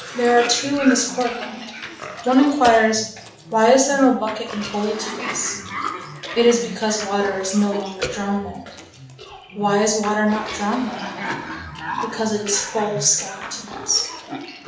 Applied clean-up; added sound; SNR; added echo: none; Cough; 11 dB; reverberation time 0.5 s.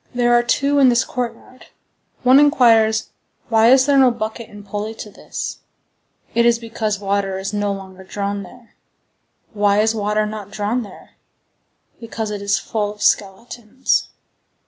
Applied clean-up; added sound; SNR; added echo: none; none; none; none.